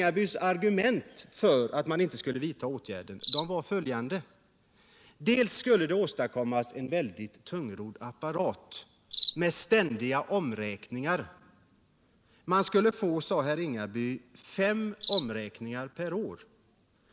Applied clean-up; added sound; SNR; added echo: none; Cricket; 18 dB; none.